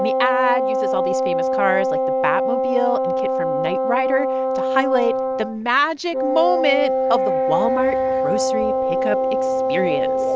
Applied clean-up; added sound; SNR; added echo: none; Wind instrument, woodwind instrument; -4 dB; none.